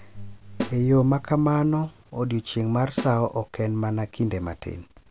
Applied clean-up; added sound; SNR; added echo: none; Snare drum; 12 dB; none.